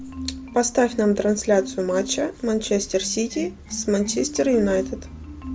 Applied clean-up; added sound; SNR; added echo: none; Marimba, xylophone; 13 dB; none.